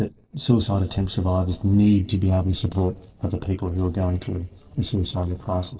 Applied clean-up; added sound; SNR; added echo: neural separator model SepFormer DNS4.